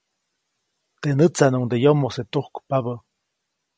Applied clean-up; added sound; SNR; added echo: none; none; none; none.